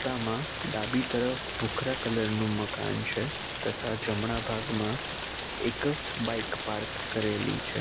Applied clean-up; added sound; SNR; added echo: none; Rain; 3 dB; none.